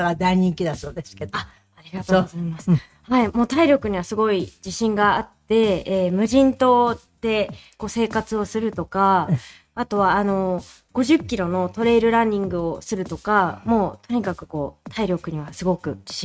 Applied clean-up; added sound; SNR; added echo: neural mask model RNNoise.